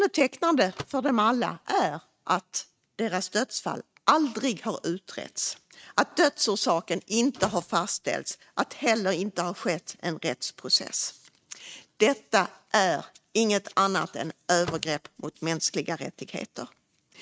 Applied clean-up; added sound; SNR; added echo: neural mask model RNNoise.